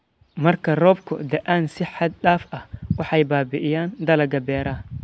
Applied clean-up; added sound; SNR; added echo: none; none; none; none.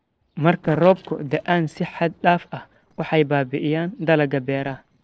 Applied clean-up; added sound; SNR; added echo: neural separator model SepFormer DNS4.